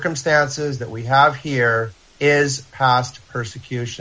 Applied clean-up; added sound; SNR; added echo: none; none; none; none.